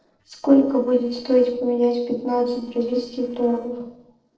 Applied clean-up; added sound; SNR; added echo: neural separator model SepFormer DNS4.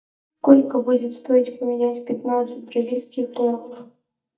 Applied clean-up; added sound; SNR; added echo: neural mask model DeepFilterNet 3.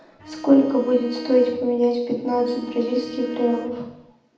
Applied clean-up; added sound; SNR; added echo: none; Bowed string instrument; 14 dB; reverberation time 0.8 s.